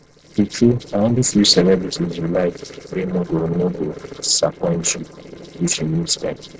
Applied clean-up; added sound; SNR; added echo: neural separator model SepFormer DNS4.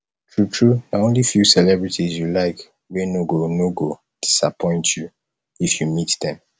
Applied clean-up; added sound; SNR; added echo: none; none; none; none.